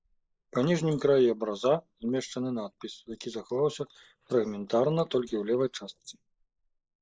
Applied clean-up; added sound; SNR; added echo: neural mask model Resemble Enhance denoiser.